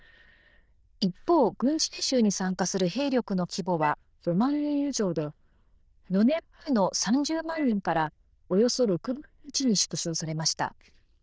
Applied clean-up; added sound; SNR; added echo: neural diffusion model UNIVERSE++.